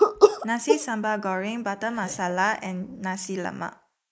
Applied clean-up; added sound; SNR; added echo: neural mask model Resemble Enhance denoiser.